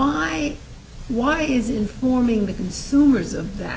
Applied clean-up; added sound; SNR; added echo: none; none; none; none.